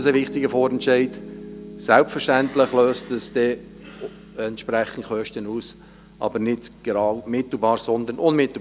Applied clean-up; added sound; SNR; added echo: none; Piano; 18 dB; none.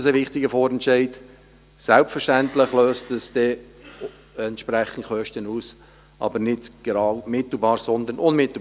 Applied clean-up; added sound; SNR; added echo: none; none; none; none.